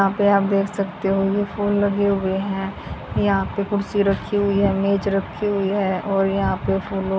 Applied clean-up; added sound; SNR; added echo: none; none; none; none.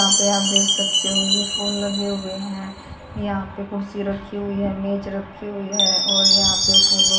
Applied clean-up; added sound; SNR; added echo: none; Chime; -4 dB; reverberation time 0.7 s.